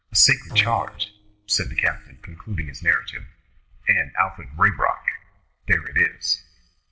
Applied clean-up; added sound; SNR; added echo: neural separator model SepFormer DNS4.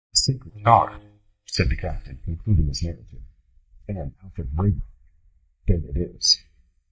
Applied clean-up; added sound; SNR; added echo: neural mask model DeepFilterNet 3.